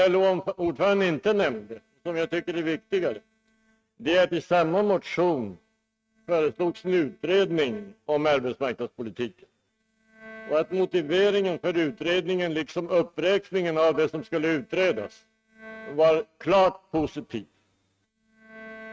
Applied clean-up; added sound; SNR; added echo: neural mask model RNNoise.